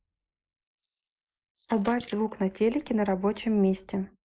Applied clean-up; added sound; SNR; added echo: neural mask model Resemble Enhance denoiser.